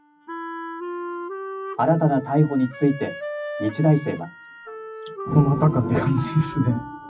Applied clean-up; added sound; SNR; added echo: classical method WPE with log-MMSE.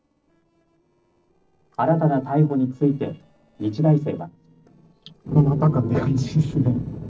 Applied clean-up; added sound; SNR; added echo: neural separator model SepFormer DNS4.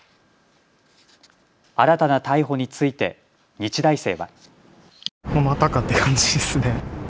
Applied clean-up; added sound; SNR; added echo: none; none; none; none.